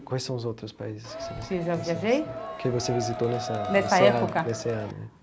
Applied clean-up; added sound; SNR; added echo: none; Crowd; 8 dB; none.